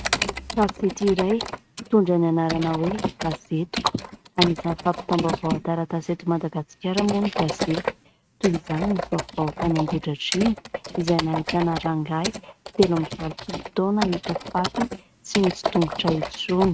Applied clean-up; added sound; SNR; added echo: neural mask model RNNoise.